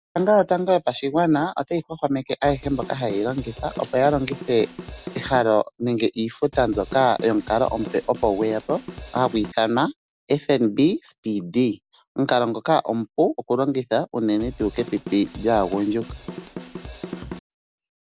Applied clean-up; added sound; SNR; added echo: none; Drum / Drum kit; 13 dB; none.